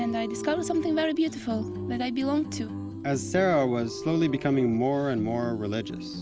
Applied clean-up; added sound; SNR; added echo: none; none; none; none.